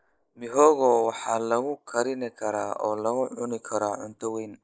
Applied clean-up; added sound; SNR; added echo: neural mask model Resemble Enhance denoiser.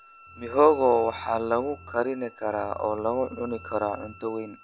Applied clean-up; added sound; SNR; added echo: none; Bowed string instrument + Wind instrument, woodwind instrument; 20 dB; none.